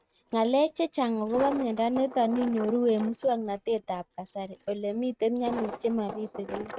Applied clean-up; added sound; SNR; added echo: neural mask model RNNoise.